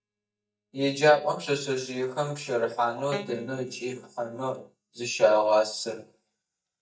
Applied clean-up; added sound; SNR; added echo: neural mask model DeepFilterNet 3.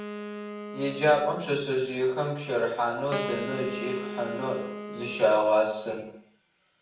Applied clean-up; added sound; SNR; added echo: none; Wind instrument, woodwind instrument; 10 dB; reverberation time 0.6 s.